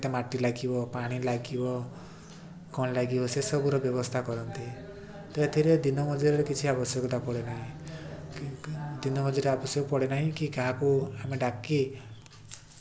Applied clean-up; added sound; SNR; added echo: none; none; none; none.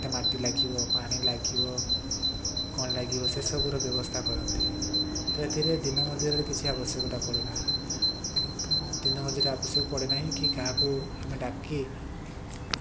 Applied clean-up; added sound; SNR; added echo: none; Bird vocalization, bird call, bird song; -4 dB; none.